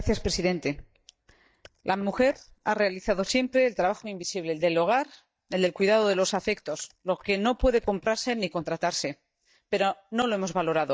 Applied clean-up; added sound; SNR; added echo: neural mask model DeepFilterNet 3.